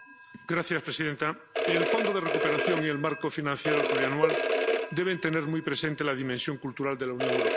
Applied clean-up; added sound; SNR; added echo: none; Cowbell + Telephone; -2 dB; none.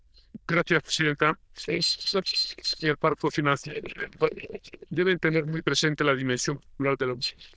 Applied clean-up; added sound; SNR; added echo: neural diffusion model UNIVERSE++.